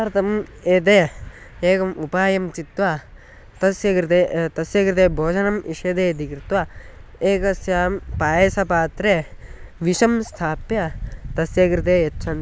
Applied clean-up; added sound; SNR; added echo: none; none; none; none.